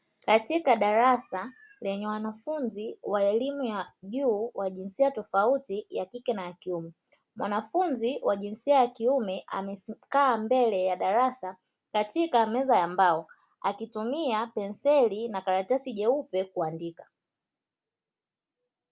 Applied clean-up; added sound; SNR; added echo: none; none; none; none.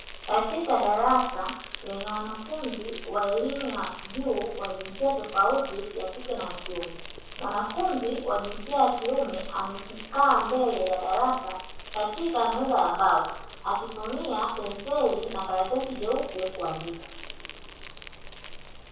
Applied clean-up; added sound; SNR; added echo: none; Insect; 12 dB; reverberation time 0.7 s.